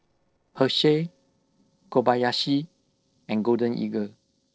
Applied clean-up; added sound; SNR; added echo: neural separator model SepFormer DNS4.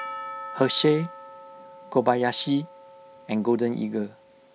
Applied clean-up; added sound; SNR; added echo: none; Percussion; 15 dB; none.